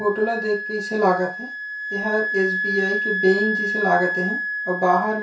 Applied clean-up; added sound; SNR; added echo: none; Wind instrument, woodwind instrument; 3 dB; reverberation time 0.3 s.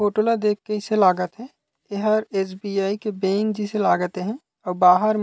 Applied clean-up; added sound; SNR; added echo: none; none; none; none.